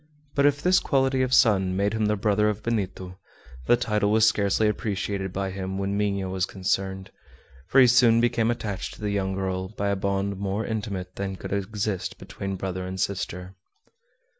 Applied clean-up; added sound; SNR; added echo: none; none; none; none.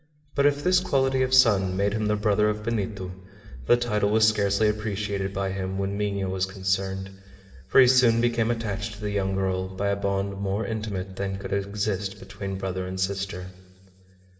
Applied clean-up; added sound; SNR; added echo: none; none; none; reverberation time 2.7 s.